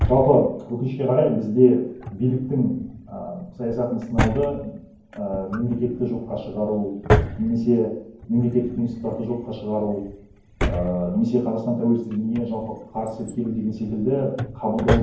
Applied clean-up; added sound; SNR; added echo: none; Drawer open or close; 6 dB; reverberation time 0.9 s.